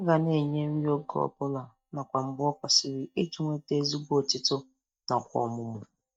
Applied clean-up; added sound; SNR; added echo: neural mask model DeepFilterNet 3.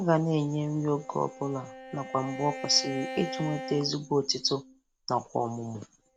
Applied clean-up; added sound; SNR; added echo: none; Bowed string instrument; 12 dB; none.